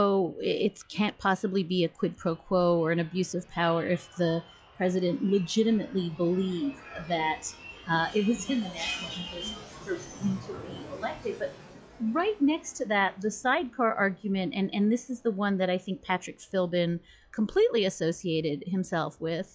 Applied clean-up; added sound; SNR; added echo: classical method log-MMSE.